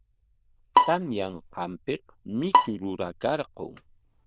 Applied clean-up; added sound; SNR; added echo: neural diffusion model UNIVERSE++.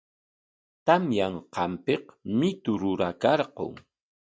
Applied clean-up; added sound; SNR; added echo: none; none; none; none.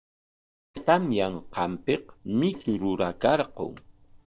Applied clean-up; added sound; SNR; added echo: neural separator model SepFormer DNS4.